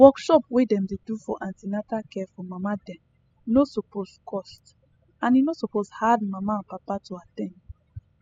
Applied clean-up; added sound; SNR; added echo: classical method spectral subtraction.